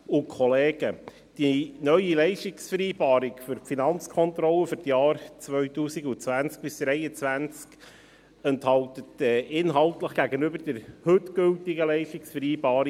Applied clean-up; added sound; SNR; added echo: none; none; none; none.